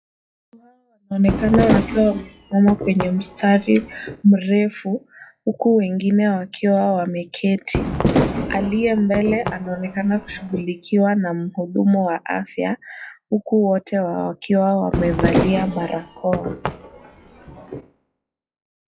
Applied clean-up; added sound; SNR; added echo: classical method log-MMSE.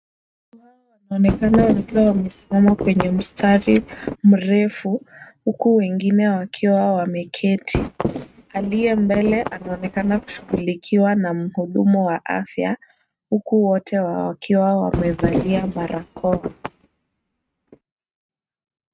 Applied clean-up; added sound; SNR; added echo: neural mask model RNNoise.